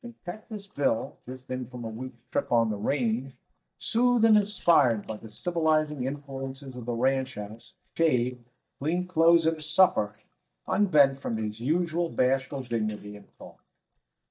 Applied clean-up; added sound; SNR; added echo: neural mask model DeepFilterNet 3.